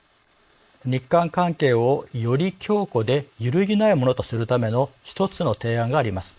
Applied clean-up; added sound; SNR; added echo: neural mask model Resemble Enhance denoiser.